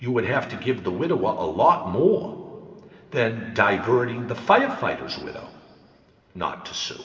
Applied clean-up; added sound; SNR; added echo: none; none; none; reverberation time 2.6 s.